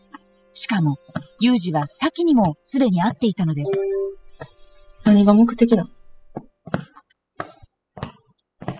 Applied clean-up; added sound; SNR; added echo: classical method spectral subtraction.